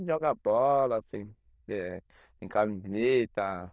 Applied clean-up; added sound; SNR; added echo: neural diffusion model UNIVERSE++.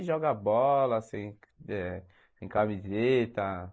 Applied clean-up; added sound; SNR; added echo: neural mask model Resemble Enhance denoiser.